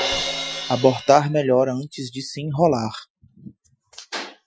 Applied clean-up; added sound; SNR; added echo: classical method Wiener filter.